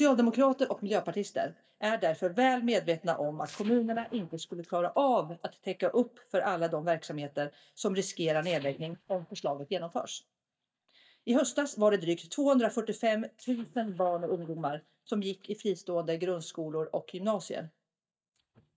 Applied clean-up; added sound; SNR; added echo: neural mask model DeepFilterNet 3.